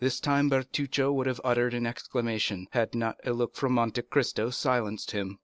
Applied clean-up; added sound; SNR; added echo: none; none; none; none.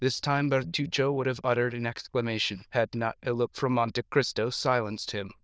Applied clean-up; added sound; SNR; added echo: neural diffusion model UNIVERSE++.